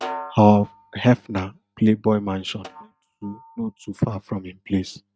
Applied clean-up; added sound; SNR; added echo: neural mask model RNNoise.